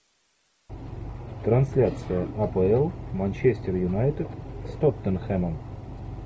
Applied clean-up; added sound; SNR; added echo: none; none; none; none.